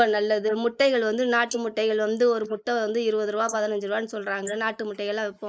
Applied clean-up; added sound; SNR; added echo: neural mask model Resemble Enhance denoiser.